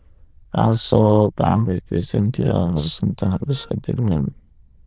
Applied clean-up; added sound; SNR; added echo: neural diffusion model UNIVERSE++.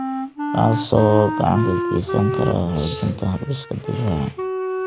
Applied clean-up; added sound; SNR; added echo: none; Wind instrument, woodwind instrument; 5 dB; none.